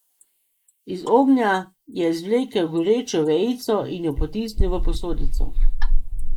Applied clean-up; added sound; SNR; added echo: neural mask model Resemble Enhance denoiser.